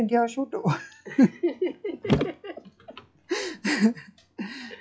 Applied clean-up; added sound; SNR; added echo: classical method log-MMSE.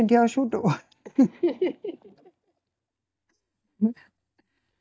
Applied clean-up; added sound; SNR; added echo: neural mask model DeepFilterNet 3.